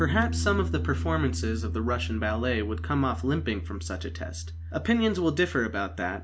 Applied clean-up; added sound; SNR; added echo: none; Piano; 4 dB; none.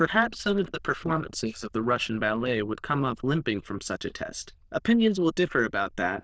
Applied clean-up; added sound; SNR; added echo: neural diffusion model UNIVERSE++.